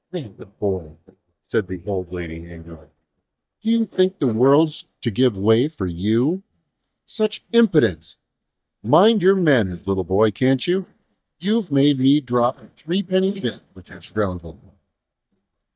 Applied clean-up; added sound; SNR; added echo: neural mask model DeepFilterNet 3.